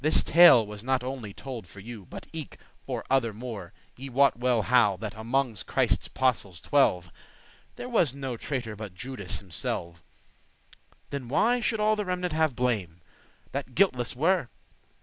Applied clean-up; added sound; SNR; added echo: none; none; none; none.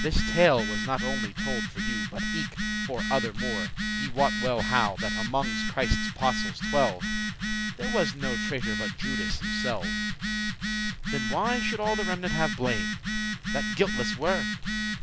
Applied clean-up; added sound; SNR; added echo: none; Telephone; 0 dB; none.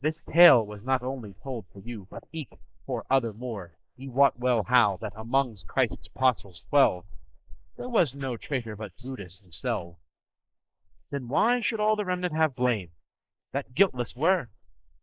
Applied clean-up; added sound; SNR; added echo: neural mask model Resemble Enhance denoiser.